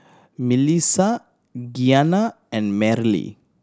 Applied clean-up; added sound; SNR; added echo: none; none; none; none.